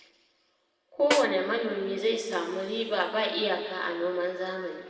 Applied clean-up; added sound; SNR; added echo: none; Snare drum; 4 dB; reverberation time 2.1 s.